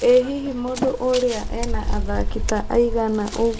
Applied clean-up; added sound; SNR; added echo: none; Scissors; 4 dB; none.